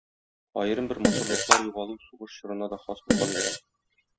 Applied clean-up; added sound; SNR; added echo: classical method spectral subtraction.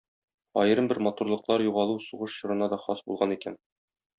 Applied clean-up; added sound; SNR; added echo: none; none; none; none.